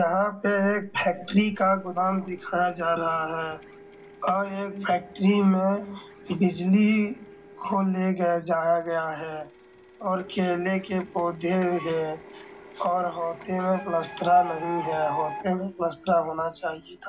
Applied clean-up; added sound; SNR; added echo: none; Printer; 16 dB; reverberation time 0.4 s.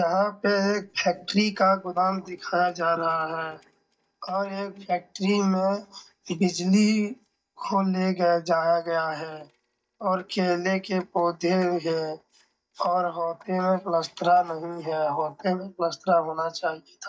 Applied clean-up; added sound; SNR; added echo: neural mask model DeepFilterNet 3.